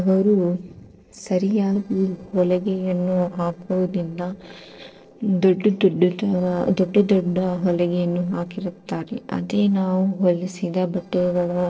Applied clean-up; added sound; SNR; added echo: neural separator model SepFormer DNS4.